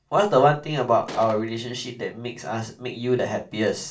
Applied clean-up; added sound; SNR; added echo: none; Gunshot, gunfire; 11 dB; reverberation time 0.3 s.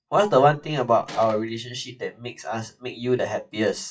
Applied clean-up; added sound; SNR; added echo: classical method WPE with log-MMSE.